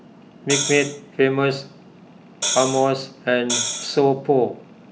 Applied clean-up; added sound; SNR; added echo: none; Hi-hat; 4 dB; none.